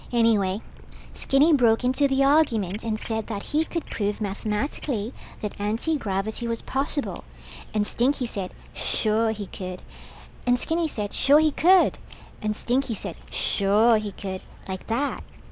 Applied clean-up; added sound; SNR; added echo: none; Cat; 19 dB; none.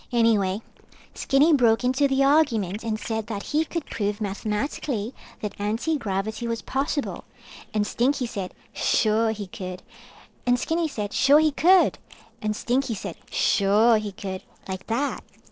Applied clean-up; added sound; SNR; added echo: neural separator model SepFormer DNS4.